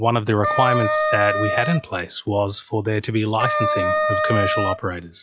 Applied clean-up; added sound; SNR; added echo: classical method log-MMSE.